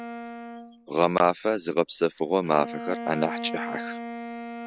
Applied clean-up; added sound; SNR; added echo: none; Bowed string instrument; 10 dB; none.